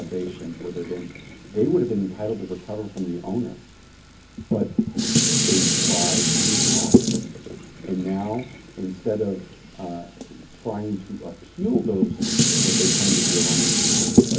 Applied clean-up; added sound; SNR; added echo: none; Dishes, pots, and pans; -5 dB; reverberation time 0.3 s.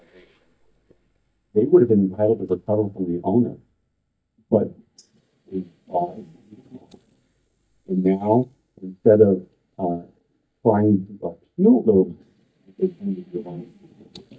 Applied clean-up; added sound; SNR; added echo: neural mask model DeepFilterNet 3.